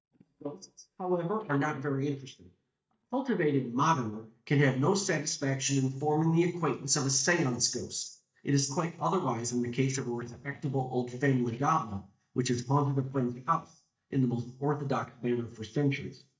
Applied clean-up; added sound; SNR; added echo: neural mask model DeepFilterNet 3.